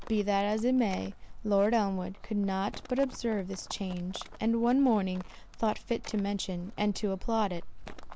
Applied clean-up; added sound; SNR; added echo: none; Livestock, farm animals, working animals; 17 dB; none.